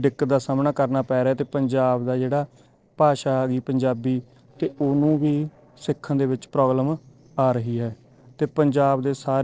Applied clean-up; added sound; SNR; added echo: neural separator model SepFormer DNS4.